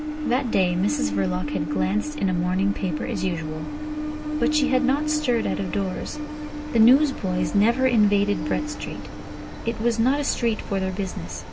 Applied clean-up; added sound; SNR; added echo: none; Train; 6 dB; none.